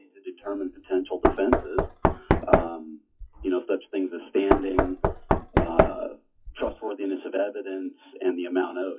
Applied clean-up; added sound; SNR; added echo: classical method WPE with log-MMSE.